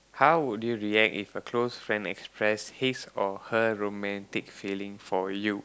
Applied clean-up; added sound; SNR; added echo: none; none; none; none.